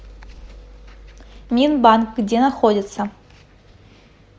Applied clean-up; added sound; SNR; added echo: none; none; none; none.